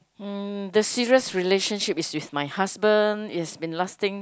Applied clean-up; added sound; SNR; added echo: none; none; none; none.